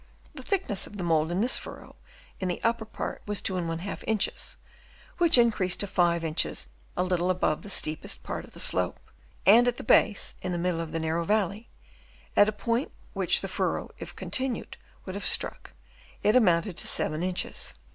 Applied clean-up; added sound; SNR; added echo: none; none; none; none.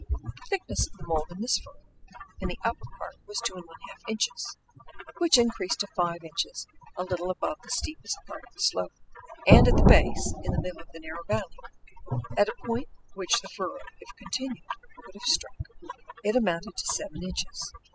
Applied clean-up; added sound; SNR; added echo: classical method spectral subtraction.